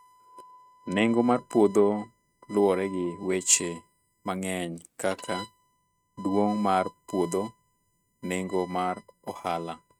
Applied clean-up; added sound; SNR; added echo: neural mask model RNNoise.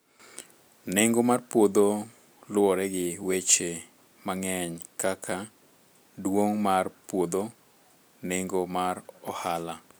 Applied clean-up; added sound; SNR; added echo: none; none; none; none.